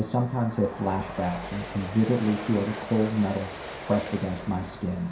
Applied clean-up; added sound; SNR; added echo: none; Train; 11 dB; reverberation time 0.5 s.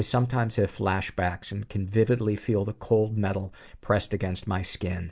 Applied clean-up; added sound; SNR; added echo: none; none; none; none.